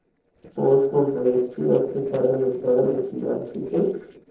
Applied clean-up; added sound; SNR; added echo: neural separator model SepFormer DNS4.